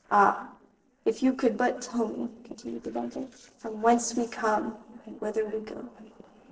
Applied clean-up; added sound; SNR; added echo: neural separator model SepFormer DNS4.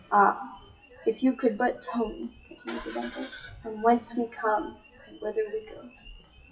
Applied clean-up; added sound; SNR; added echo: classical method WPE with log-MMSE.